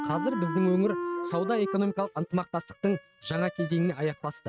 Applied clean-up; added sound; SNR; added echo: neural mask model RNNoise.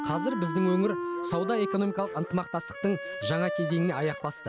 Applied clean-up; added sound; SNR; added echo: none; Wind instrument, woodwind instrument; 5 dB; none.